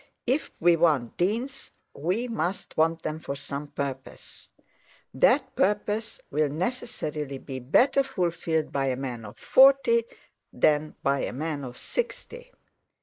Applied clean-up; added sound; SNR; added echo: neural mask model Resemble Enhance denoiser.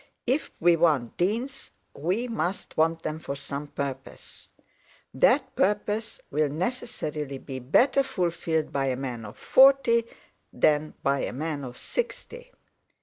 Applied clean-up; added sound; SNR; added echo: none; none; none; none.